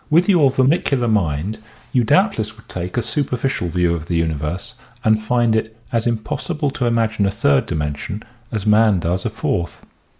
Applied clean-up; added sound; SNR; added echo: neural mask model Resemble Enhance denoiser.